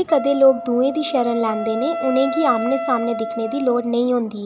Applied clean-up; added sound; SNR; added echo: none; Wind instrument, woodwind instrument; 8 dB; none.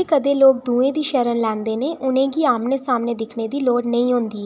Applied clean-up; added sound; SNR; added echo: none; none; none; none.